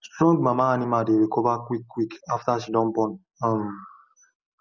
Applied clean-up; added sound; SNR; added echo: none; none; none; none.